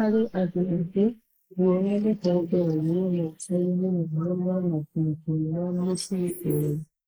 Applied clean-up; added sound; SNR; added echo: neural mask model Resemble Enhance denoiser.